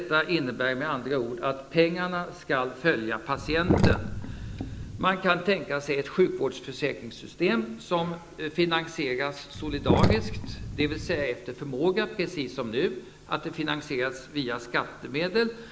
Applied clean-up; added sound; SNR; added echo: none; Sink (filling or washing); -1 dB; none.